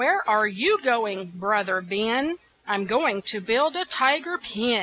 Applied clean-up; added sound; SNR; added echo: none; none; none; none.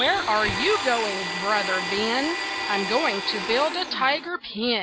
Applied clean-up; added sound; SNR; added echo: none; Domestic sounds, home sounds; 4 dB; none.